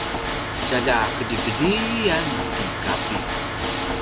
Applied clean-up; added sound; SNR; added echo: none; Water / Mechanisms; -1 dB; none.